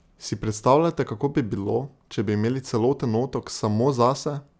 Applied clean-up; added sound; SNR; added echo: none; none; none; none.